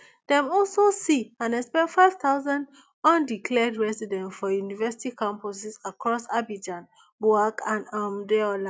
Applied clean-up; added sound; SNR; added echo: none; none; none; none.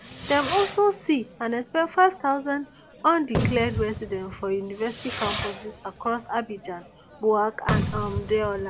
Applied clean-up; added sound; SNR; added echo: none; Fireworks; 7 dB; none.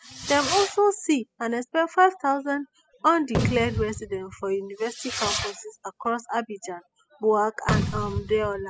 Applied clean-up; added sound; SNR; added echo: classical method spectral subtraction.